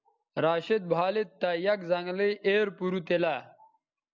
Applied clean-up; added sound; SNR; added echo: none; none; none; none.